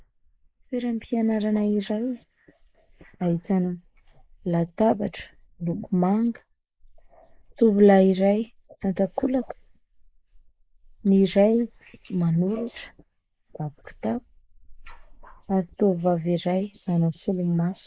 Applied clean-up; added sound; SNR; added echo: neural mask model Resemble Enhance denoiser.